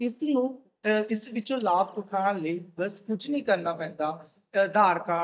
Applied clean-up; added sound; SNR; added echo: neural mask model DeepFilterNet 3.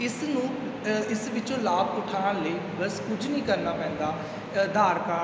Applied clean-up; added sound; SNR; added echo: none; none; none; none.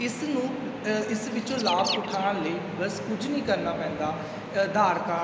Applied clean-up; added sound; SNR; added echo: none; Bird; 14 dB; none.